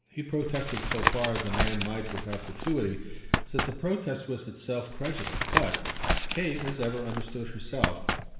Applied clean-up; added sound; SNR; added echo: none; Tap; -2 dB; reverberation time 1.2 s.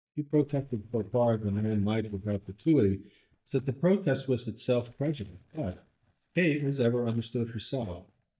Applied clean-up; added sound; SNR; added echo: neural mask model DeepFilterNet 3.